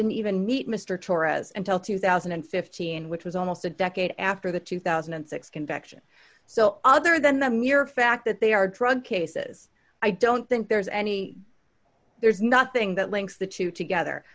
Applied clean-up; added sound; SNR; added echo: none; none; none; none.